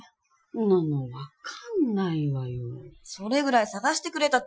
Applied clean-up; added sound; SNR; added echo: classical method Wiener filter.